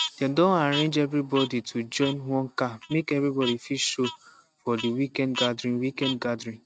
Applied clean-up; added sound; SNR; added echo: neural mask model RNNoise.